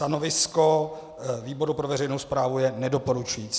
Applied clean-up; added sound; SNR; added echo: none; none; none; none.